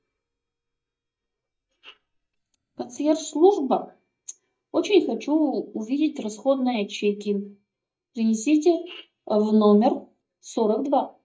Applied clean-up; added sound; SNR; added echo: neural mask model DeepFilterNet 3.